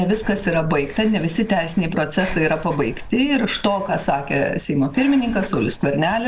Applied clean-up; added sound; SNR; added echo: none; Breathing; 14 dB; none.